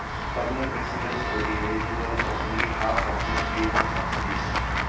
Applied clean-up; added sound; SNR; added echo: none; Walk, footsteps / Run / Bell; -5 dB; reverberation time 0.3 s.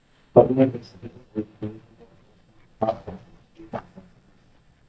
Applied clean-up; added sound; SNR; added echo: neural mask model DeepFilterNet 3.